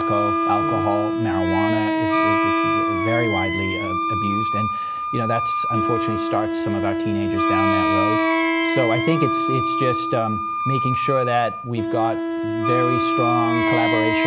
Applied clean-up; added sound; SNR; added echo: none; Wind instrument, woodwind instrument + Wind instrument, woodwind instrument; -4 dB; none.